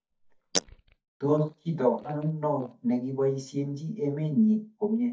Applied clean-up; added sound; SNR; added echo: neural mask model DeepFilterNet 3.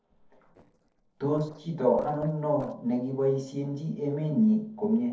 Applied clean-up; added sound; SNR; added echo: neural separator model SepFormer DNS4.